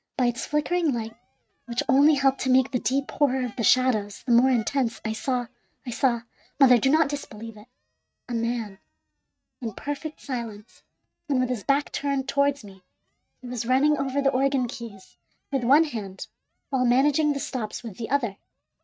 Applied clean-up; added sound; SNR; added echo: neural mask model RNNoise.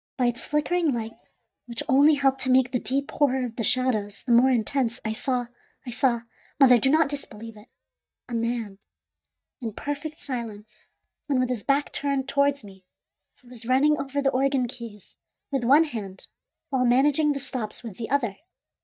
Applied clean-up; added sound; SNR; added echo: neural mask model DeepFilterNet 3.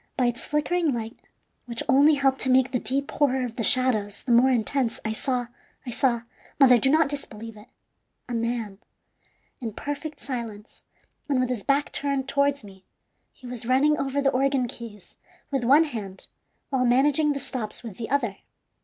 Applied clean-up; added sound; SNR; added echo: none; none; none; none.